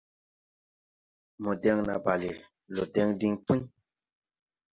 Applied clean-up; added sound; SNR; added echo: none; none; none; none.